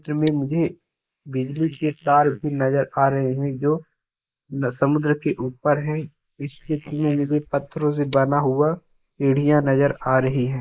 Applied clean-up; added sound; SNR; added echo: neural mask model Resemble Enhance denoiser.